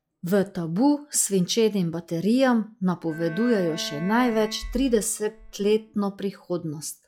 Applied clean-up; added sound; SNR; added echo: classical method log-MMSE.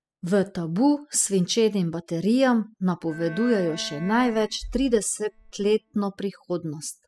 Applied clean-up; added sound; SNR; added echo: classical method spectral subtraction.